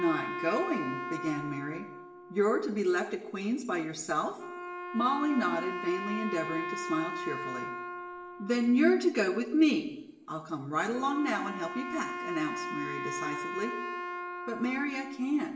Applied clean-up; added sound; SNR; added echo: none; Wind instrument, woodwind instrument; 8 dB; reverberation time 1.1 s.